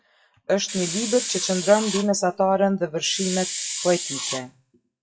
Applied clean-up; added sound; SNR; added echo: classical method WPE with log-MMSE.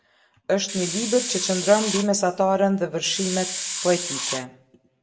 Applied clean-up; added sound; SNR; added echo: none; Hiss; 5 dB; reverberation time 0.5 s.